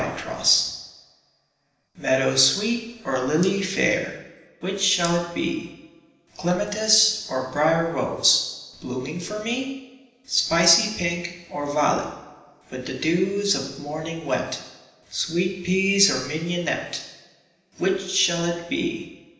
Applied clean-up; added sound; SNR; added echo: none; none; none; reverberation time 0.9 s.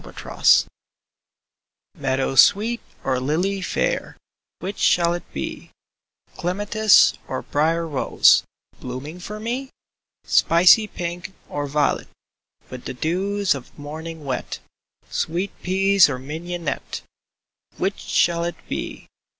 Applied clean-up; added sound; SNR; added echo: none; none; none; none.